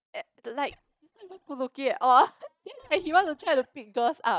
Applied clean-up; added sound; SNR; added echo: neural mask model DeepFilterNet 3.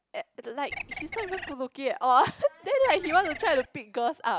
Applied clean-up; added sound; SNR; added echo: none; Bird; 11 dB; none.